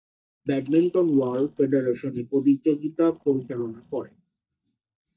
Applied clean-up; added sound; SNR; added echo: neural mask model DeepFilterNet 3.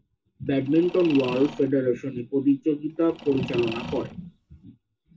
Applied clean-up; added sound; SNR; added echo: none; Mechanisms; 15 dB; reverberation time 0.2 s.